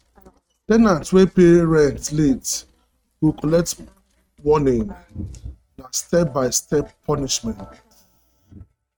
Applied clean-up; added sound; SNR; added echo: neural mask model RNNoise.